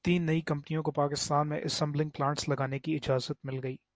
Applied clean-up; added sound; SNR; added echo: none; none; none; none.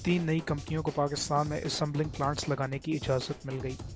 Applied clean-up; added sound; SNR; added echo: none; Drum / Drum kit; 12 dB; none.